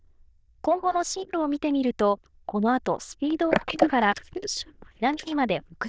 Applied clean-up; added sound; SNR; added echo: neural diffusion model UNIVERSE++.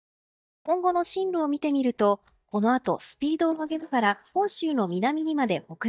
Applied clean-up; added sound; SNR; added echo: neural mask model DeepFilterNet 3.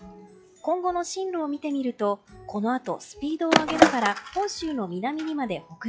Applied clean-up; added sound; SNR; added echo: classical method log-MMSE.